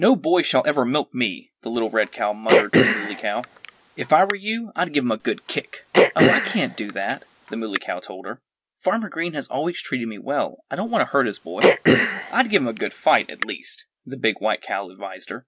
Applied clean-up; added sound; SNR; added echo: none; Cough; -1 dB; none.